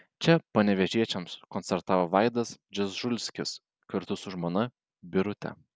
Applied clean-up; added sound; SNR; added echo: none; none; none; none.